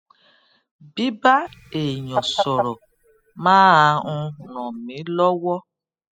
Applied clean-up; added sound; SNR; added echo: classical method spectral subtraction.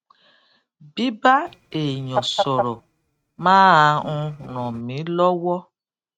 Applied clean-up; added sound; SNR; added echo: neural mask model RNNoise.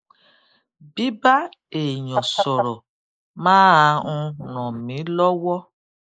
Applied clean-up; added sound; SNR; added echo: neural mask model Resemble Enhance denoiser.